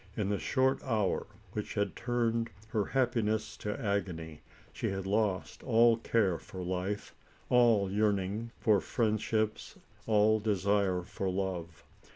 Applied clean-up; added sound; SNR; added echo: none; none; none; none.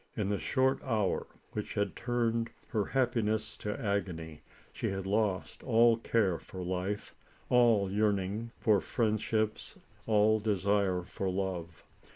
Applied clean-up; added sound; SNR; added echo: neural mask model Resemble Enhance denoiser.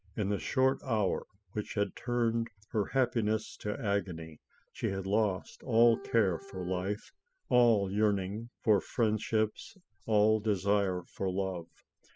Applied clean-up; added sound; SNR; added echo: classical method spectral subtraction.